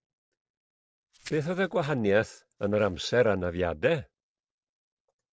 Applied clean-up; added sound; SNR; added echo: neural separator model SepFormer DNS4.